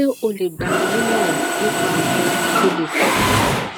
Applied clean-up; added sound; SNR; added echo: none; Mechanisms; -5 dB; none.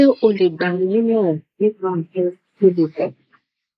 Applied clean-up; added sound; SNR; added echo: neural mask model Resemble Enhance denoiser.